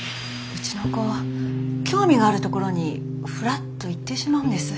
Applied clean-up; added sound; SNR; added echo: none; none; none; none.